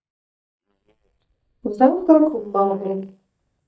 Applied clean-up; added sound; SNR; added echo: neural mask model DeepFilterNet 3.